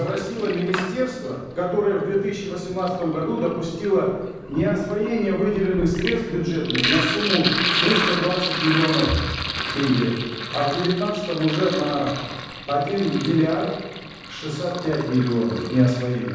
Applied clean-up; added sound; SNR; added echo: none; Sink (filling or washing); 7 dB; reverberation time 1.1 s.